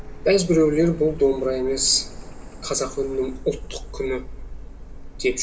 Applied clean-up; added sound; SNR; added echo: none; Printer; 12 dB; reverberation time 1.3 s.